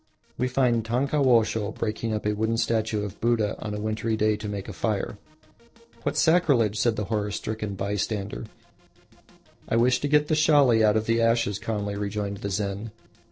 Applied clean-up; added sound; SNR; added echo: neural separator model SepFormer DNS4.